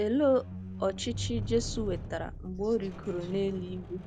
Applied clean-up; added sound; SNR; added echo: none; Squeak; 8 dB; none.